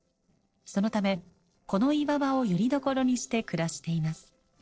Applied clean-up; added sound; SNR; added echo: neural separator model SepFormer DNS4.